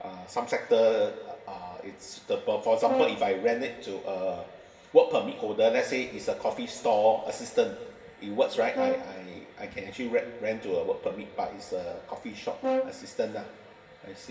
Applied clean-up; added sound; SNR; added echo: none; Brass instrument; 5 dB; reverberation time 2.7 s.